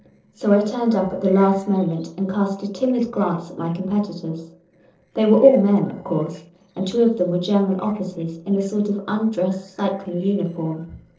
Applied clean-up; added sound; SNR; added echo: neural separator model SepFormer DNS4.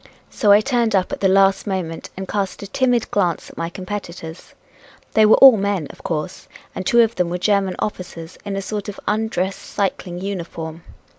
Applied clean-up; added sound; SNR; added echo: none; none; none; none.